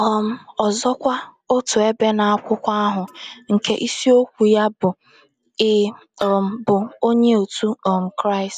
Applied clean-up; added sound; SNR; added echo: neural mask model DeepFilterNet 3.